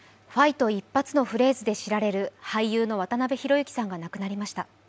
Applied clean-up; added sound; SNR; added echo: none; none; none; none.